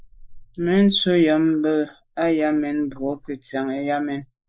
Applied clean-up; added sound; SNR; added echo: neural mask model Resemble Enhance denoiser.